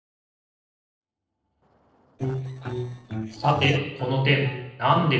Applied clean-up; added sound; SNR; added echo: neural separator model SepFormer DNS4.